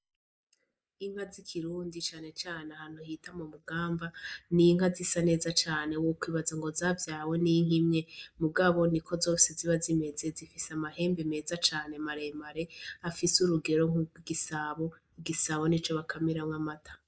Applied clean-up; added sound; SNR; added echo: neural mask model Resemble Enhance denoiser.